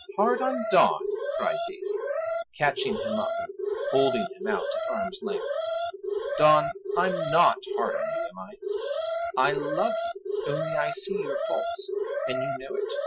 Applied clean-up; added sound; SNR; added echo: classical method Wiener filter.